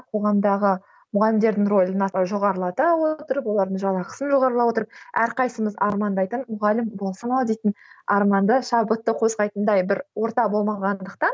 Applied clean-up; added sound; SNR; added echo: none; none; none; none.